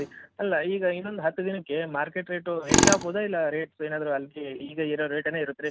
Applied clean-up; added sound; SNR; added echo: none; Tools; 2 dB; none.